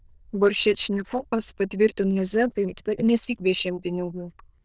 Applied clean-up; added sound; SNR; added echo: neural diffusion model UNIVERSE++.